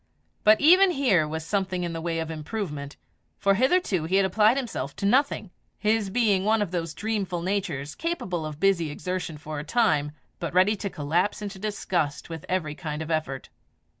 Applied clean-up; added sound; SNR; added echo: none; none; none; none.